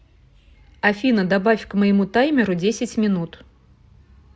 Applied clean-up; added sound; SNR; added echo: none; none; none; none.